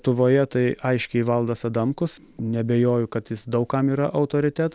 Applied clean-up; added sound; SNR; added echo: none; none; none; none.